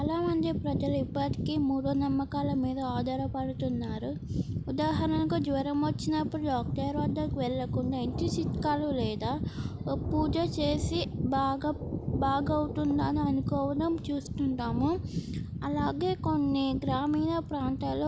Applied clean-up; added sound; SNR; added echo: none; Thunder; 14 dB; none.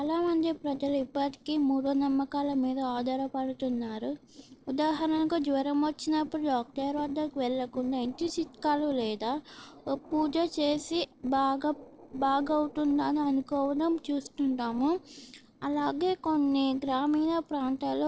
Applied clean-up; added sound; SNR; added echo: neural separator model SepFormer DNS4.